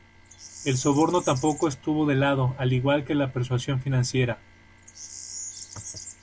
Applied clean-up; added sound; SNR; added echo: none; Bird vocalization, bird call, bird song; 17 dB; none.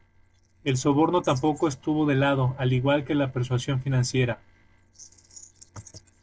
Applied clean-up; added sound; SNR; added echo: neural separator model SepFormer DNS4.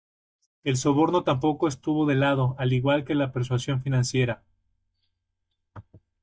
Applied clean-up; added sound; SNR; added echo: neural mask model DeepFilterNet 3.